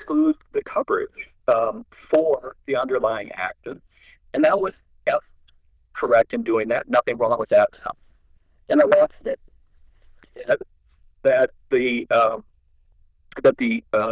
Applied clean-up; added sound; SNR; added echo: neural diffusion model UNIVERSE++.